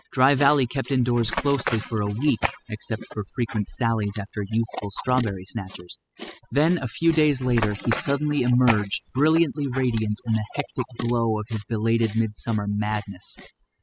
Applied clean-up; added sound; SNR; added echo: classical method spectral subtraction.